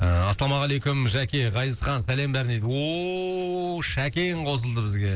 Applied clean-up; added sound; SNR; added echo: neural separator model SepFormer DNS4.